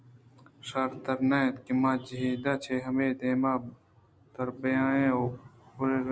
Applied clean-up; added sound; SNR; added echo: none; none; none; none.